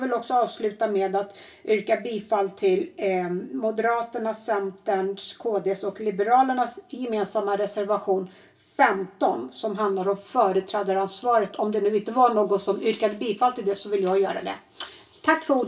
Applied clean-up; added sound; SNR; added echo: none; none; none; reverberation time 0.2 s.